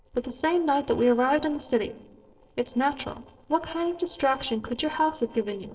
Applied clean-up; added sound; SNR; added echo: neural separator model SepFormer DNS4.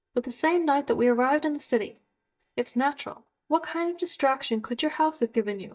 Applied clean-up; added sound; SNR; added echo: neural mask model DeepFilterNet 3.